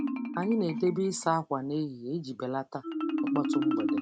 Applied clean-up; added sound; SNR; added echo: none; Marimba, xylophone; 1 dB; none.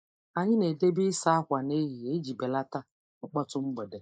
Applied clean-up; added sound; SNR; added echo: neural mask model Resemble Enhance denoiser.